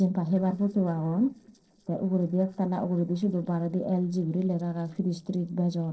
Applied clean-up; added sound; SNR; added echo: neural separator model SepFormer DNS4.